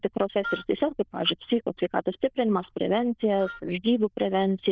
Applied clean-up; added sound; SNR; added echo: neural diffusion model UNIVERSE++.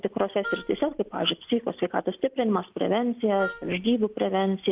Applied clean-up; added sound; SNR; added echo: none; Wind instrument, woodwind instrument; 13 dB; none.